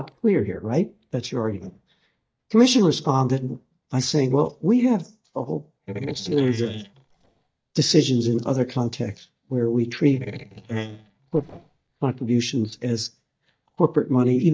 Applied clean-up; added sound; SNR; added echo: neural mask model DeepFilterNet 3.